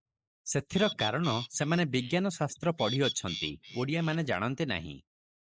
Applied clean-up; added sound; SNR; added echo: neural mask model Resemble Enhance denoiser.